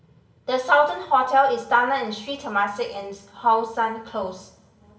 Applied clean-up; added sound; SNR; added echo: none; none; none; reverberation time 1.3 s.